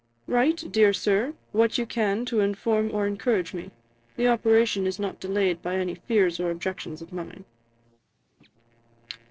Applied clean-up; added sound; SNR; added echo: neural separator model SepFormer DNS4.